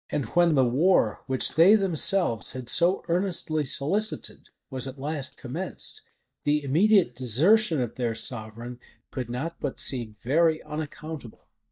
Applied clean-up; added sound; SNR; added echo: neural mask model DeepFilterNet 3.